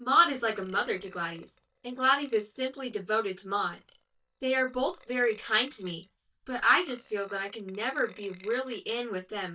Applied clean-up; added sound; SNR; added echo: neural mask model DeepFilterNet 3.